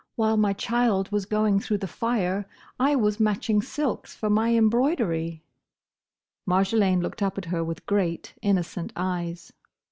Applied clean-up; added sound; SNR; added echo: none; none; none; none.